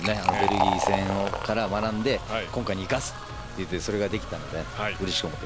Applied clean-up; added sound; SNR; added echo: none; Fill (with liquid); 3 dB; none.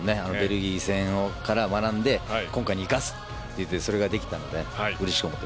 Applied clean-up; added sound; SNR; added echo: none; none; none; none.